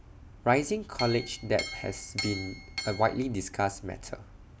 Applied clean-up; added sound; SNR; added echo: none; Chink, clink; 8 dB; none.